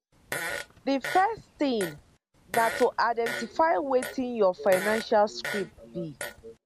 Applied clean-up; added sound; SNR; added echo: none; Fart; 10 dB; none.